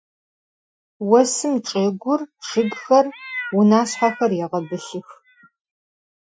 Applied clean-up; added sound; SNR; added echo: classical method Wiener filter.